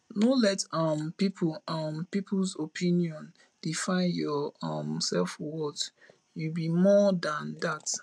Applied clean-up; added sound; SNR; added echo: none; none; none; none.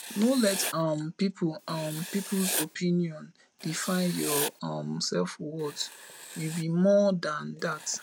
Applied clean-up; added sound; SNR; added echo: none; Writing; 10 dB; none.